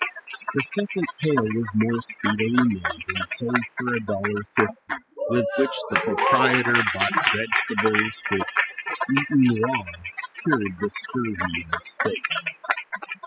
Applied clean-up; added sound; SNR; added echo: classical method spectral subtraction.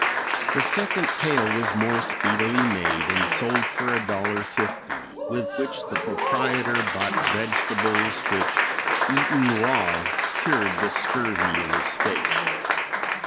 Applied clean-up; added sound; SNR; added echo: none; Applause; -3 dB; none.